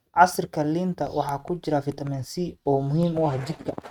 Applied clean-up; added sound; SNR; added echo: neural mask model RNNoise.